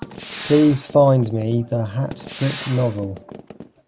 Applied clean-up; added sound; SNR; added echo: none; Gunshot, gunfire; 16 dB; none.